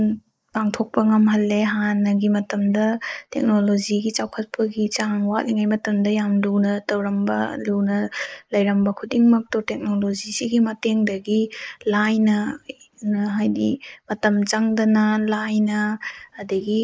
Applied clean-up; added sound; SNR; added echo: neural mask model Resemble Enhance denoiser.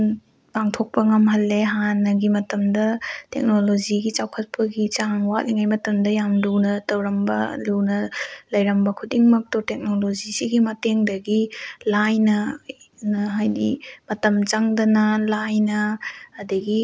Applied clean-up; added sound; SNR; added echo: none; none; none; none.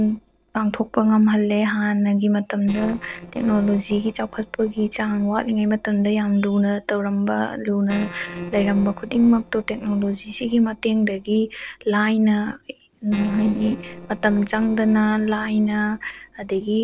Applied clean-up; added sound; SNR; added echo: neural separator model SepFormer DNS4.